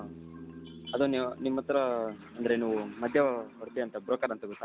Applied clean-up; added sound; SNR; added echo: none; Marimba, xylophone + Bass guitar; 17 dB; none.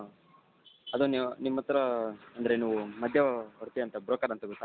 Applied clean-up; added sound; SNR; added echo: none; none; none; none.